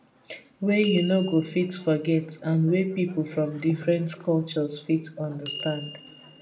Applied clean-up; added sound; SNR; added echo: none; Door / Bell; 14 dB; reverberation time 0.4 s.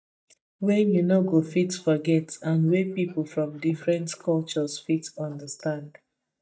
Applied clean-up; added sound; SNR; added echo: neural mask model DeepFilterNet 3.